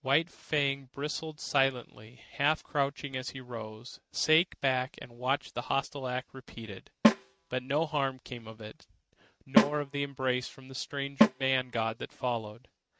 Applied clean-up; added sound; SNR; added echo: neural mask model RNNoise.